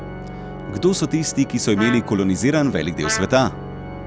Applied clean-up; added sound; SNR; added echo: none; Trumpet + Organ; 9 dB; none.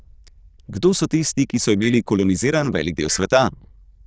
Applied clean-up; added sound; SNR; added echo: neural diffusion model UNIVERSE++.